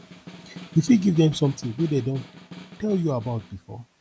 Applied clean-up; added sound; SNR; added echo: none; Snare drum; 19 dB; none.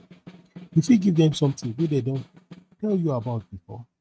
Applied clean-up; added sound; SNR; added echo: neural mask model RNNoise.